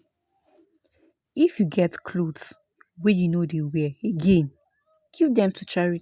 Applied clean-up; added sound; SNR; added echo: none; none; none; none.